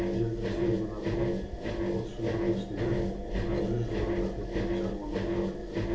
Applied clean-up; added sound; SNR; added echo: none; Engine; -5 dB; reverberation time 1.2 s.